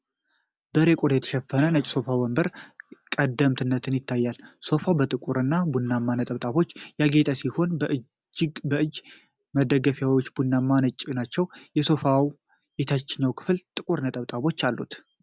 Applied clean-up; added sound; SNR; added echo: none; none; none; none.